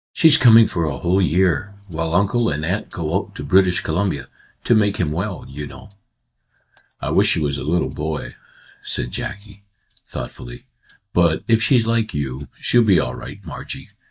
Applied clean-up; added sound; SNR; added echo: neural mask model DeepFilterNet 3.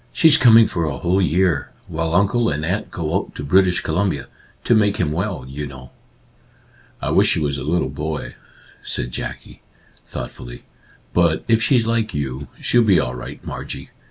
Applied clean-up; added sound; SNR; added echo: none; none; none; none.